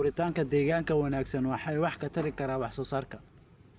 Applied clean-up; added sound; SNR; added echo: none; none; none; none.